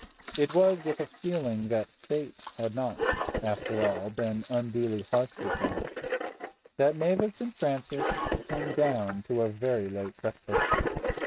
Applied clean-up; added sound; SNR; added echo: neural mask model RNNoise.